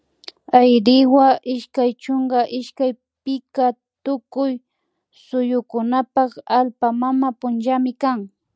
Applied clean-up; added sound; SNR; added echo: none; none; none; none.